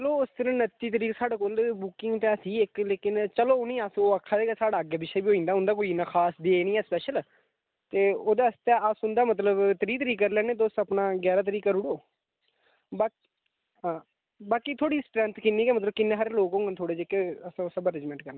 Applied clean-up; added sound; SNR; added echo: none; none; none; none.